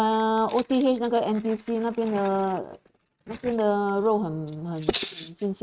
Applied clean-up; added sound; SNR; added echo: neural mask model RNNoise.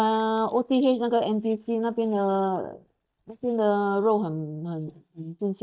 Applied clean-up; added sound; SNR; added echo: neural mask model DeepFilterNet 3.